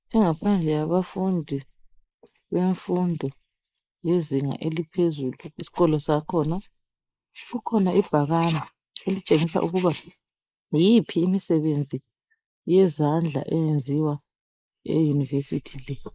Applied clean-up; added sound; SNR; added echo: neural mask model Resemble Enhance denoiser.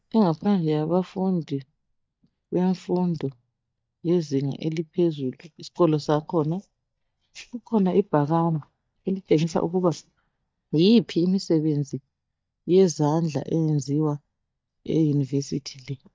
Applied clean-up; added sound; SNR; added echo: neural mask model DeepFilterNet 3.